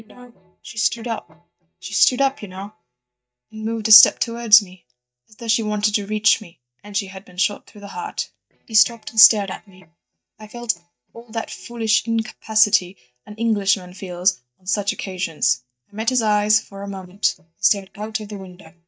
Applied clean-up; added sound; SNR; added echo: neural mask model DeepFilterNet 3.